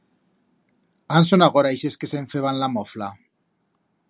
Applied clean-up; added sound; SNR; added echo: none; none; none; none.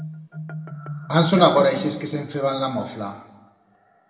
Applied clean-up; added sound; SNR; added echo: none; Marimba, xylophone; 12 dB; reverberation time 1.0 s.